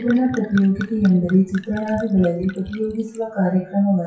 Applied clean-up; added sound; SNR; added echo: classical method WPE with log-MMSE.